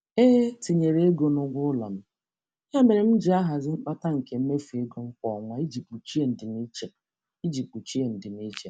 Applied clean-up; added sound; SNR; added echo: none; none; none; none.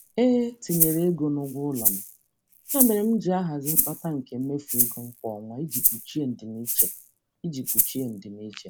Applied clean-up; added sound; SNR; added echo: none; Rattle (instrument); 1 dB; none.